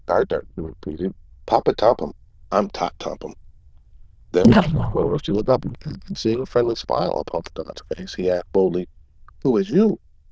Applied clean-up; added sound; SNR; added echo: neural diffusion model UNIVERSE++.